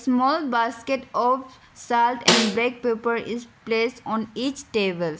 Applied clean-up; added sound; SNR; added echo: none; Snare drum; 0 dB; none.